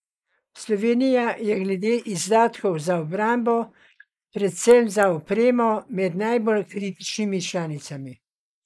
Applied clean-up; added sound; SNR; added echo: neural mask model Resemble Enhance denoiser.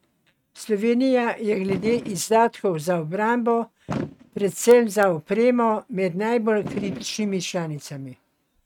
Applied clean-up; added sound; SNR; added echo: neural mask model RNNoise.